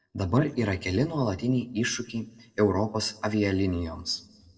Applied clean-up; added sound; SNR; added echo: neural separator model SepFormer DNS4.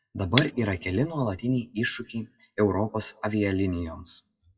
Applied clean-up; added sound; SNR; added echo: classical method WPE with log-MMSE.